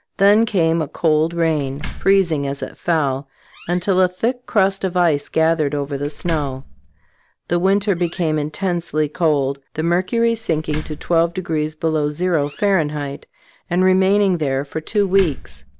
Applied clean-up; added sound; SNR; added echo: none; Slam; 16 dB; none.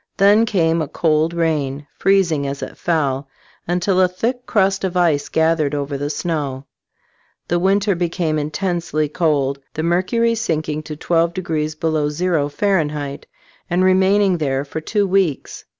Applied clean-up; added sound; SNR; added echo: none; none; none; none.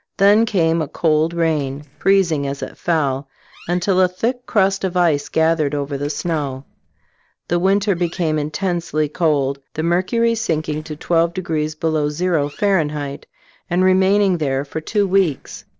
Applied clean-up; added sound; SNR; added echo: neural separator model SepFormer DNS4.